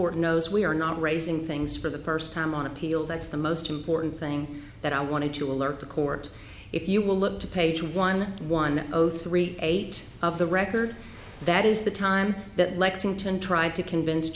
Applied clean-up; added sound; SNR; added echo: none; none; none; none.